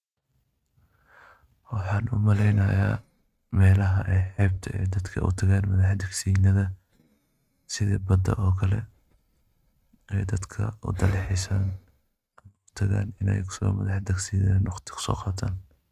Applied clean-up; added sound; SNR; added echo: neural mask model RNNoise.